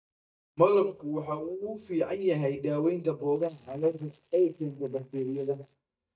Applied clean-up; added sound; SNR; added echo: neural mask model DeepFilterNet 3.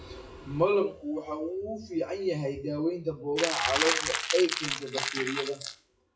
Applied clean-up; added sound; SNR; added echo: classical method WPE with log-MMSE.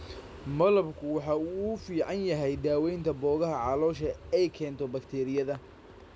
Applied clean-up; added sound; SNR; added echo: none; none; none; none.